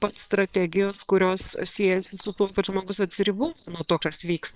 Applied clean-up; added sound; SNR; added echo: neural separator model SepFormer WHAM!.